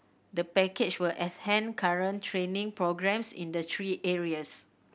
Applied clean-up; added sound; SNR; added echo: none; none; none; none.